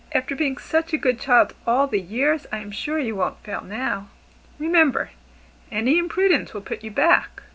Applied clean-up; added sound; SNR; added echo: none; none; none; none.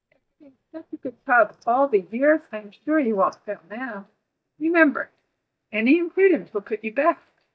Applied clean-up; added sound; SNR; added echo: neural mask model DeepFilterNet 3.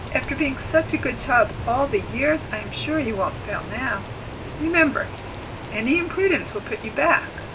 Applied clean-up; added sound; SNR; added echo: none; Rain; 9 dB; reverberation time 0.2 s.